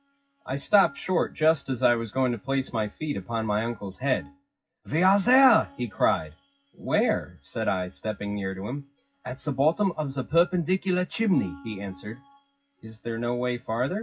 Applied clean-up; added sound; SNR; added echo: classical method WPE with log-MMSE.